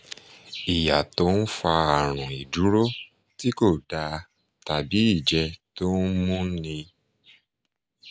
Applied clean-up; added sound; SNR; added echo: none; none; none; none.